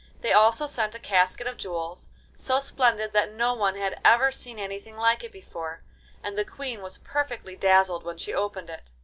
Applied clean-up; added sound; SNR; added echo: none; none; none; none.